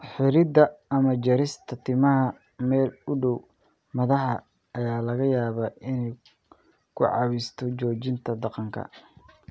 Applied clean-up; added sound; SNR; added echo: none; none; none; none.